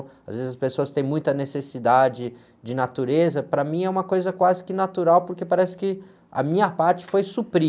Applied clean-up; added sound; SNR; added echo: none; none; none; none.